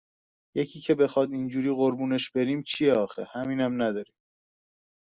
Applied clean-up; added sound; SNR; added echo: none; none; none; none.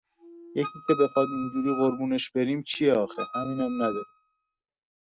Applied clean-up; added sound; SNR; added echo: neural mask model RNNoise.